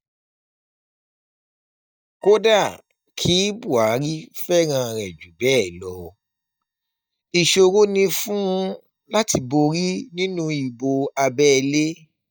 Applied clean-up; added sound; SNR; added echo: neural mask model DeepFilterNet 3.